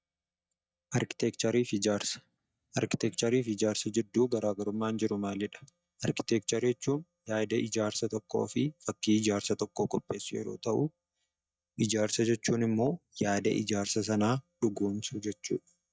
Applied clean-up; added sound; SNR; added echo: neural mask model DeepFilterNet 3.